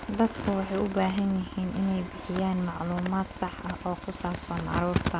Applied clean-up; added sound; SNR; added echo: none; Aircraft; 13 dB; none.